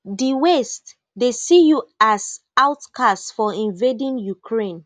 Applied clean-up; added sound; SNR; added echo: none; none; none; none.